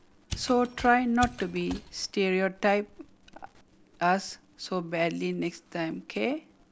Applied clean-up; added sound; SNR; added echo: none; Mechanisms; 11 dB; none.